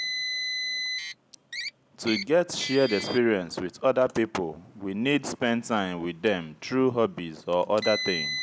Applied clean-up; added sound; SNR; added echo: none; Car; 9 dB; none.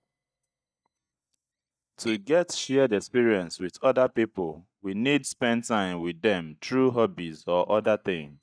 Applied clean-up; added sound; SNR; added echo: neural mask model DeepFilterNet 3.